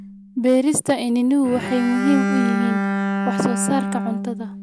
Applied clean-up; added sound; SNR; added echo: none; Bowed string instrument; 3 dB; none.